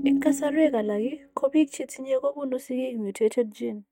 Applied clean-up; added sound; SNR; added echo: neural mask model DeepFilterNet 3.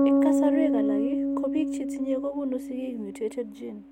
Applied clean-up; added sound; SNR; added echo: none; Bass guitar; -5 dB; none.